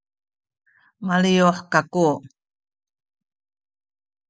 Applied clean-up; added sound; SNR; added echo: none; none; none; none.